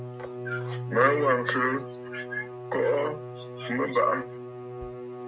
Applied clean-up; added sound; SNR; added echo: none; Bowed string instrument; 8 dB; none.